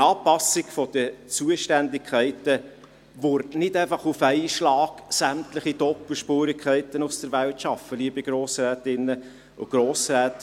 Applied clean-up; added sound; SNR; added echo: none; none; none; none.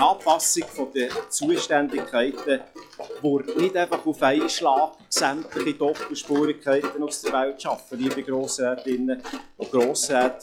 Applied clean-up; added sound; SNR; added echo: classical method log-MMSE.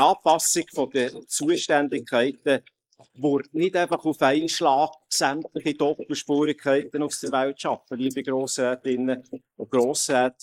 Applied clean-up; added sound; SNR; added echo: neural mask model Resemble Enhance denoiser.